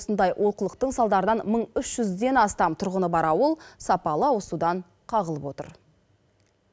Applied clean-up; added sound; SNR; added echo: none; none; none; none.